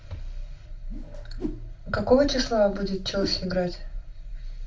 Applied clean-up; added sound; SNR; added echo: none; Whoosh, swoosh, swish; 12 dB; reverberation time 0.2 s.